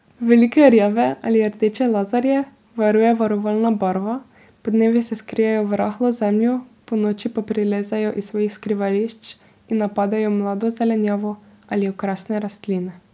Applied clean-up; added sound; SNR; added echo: none; none; none; none.